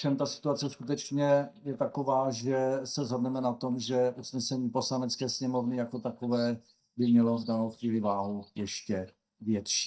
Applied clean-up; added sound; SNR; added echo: neural mask model DeepFilterNet 3.